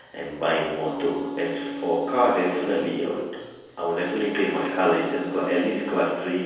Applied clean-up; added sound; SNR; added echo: none; Wind instrument, woodwind instrument; 9 dB; reverberation time 1.2 s.